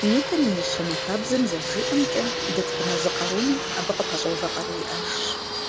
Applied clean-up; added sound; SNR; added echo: none; Fixed-wing aircraft, airplane; 2 dB; none.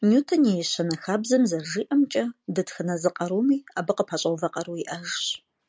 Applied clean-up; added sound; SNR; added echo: none; none; none; none.